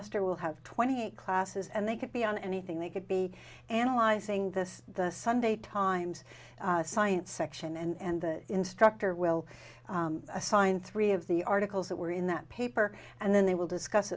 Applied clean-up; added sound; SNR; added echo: none; none; none; none.